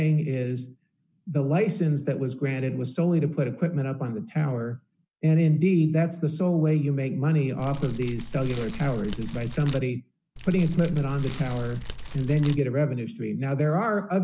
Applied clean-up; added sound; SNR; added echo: none; Fire; 10 dB; none.